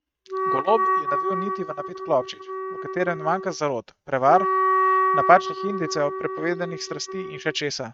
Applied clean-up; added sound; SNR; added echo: neural mask model RNNoise.